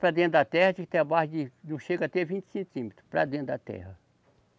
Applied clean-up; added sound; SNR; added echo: none; none; none; none.